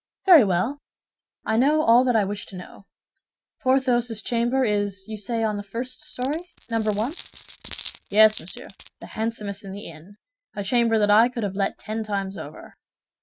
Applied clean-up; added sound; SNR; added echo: neural mask model RNNoise.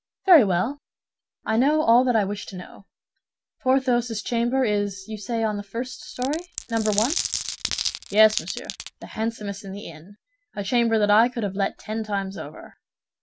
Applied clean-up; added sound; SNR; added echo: none; Glass; 7 dB; none.